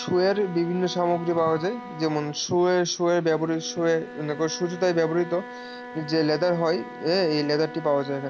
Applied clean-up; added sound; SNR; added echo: none; Wind instrument, woodwind instrument; 15 dB; none.